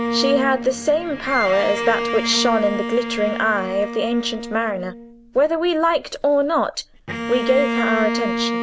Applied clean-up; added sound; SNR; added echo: none; Bowed string instrument; 5 dB; none.